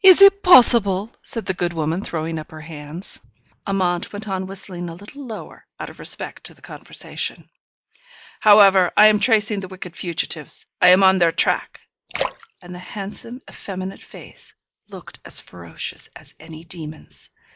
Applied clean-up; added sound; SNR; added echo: neural mask model Resemble Enhance denoiser.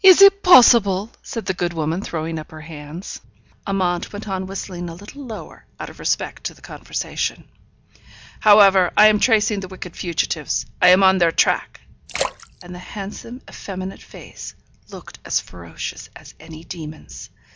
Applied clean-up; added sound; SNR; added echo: none; Splash, splatter; 11 dB; none.